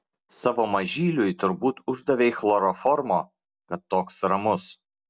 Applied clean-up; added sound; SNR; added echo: none; none; none; none.